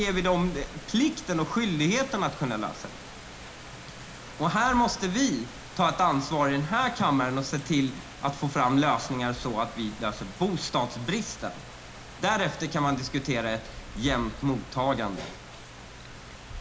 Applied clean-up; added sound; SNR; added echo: none; Rain; 14 dB; reverberation time 0.4 s.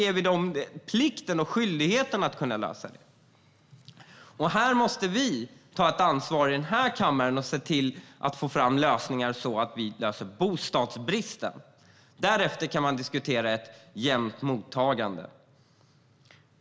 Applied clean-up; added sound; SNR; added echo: none; none; none; none.